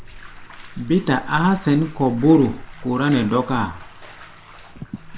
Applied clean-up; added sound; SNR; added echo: none; Bathtub (filling or washing); 15 dB; none.